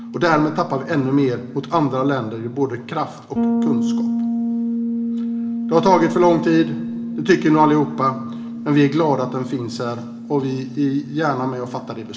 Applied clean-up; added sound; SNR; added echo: none; Bass guitar; 6 dB; reverberation time 2.6 s.